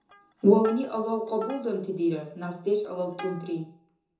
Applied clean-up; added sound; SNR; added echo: none; Plucked string instrument; 18 dB; reverberation time 0.6 s.